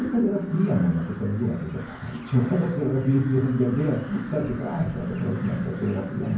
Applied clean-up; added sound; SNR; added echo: none; Crow; 19 dB; reverberation time 0.9 s.